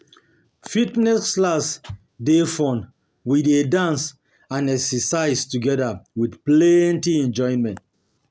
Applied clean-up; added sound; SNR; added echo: none; none; none; none.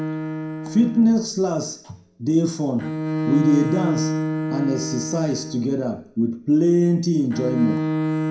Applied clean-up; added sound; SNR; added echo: none; Bowed string instrument; 5 dB; reverberation time 0.4 s.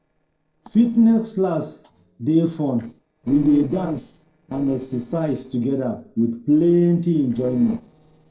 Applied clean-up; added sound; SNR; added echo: neural separator model SepFormer DNS4.